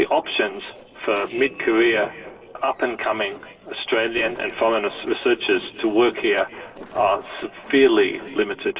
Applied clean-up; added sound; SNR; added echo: neural separator model SepFormer DNS4.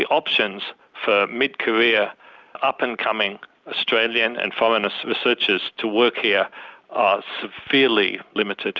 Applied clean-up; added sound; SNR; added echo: none; none; none; none.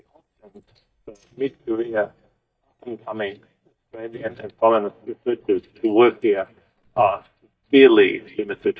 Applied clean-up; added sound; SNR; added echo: neural mask model DeepFilterNet 3.